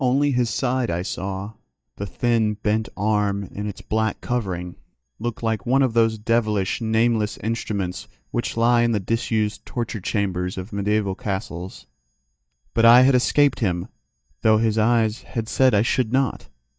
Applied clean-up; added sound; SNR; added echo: neural mask model DeepFilterNet 3.